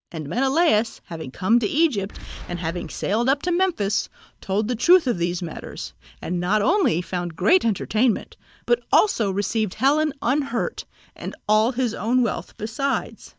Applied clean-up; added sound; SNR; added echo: neural mask model DeepFilterNet 3.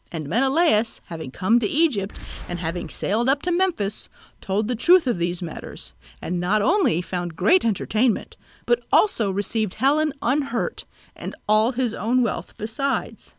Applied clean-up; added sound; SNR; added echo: none; Boom; 17 dB; none.